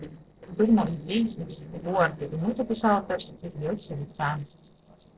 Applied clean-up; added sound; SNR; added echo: neural separator model SepFormer DNS4.